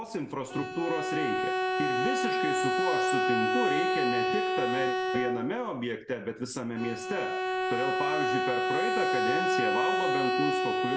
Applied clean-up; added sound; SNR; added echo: none; Bowed string instrument; -5 dB; none.